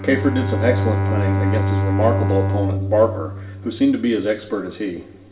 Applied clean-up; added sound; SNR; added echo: none; Bowed string instrument; 1 dB; reverberation time 0.7 s.